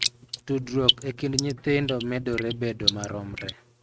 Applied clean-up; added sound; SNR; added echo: neural mask model RNNoise.